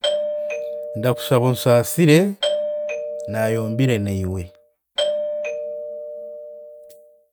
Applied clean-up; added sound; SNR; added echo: none; Doorbell; 5 dB; none.